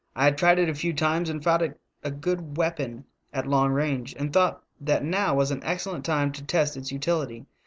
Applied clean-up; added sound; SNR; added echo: none; none; none; none.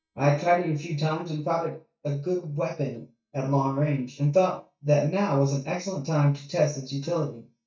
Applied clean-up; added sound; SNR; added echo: neural mask model DeepFilterNet 3.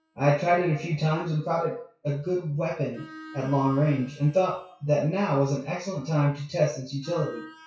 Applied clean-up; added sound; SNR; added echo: classical method WPE with log-MMSE.